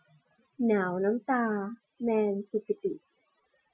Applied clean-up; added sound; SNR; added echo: classical method Wiener filter.